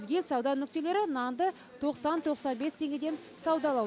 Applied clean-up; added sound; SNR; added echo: none; none; none; none.